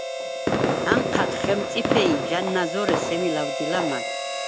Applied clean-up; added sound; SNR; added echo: none; Fireworks + Harmonica; -2 dB; none.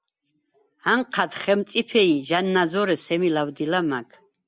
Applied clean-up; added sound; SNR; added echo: none; none; none; none.